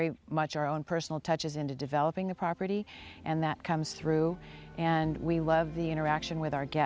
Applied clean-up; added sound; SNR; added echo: none; none; none; none.